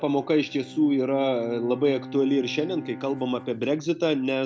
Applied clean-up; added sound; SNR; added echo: none; Bowed string instrument; 16 dB; none.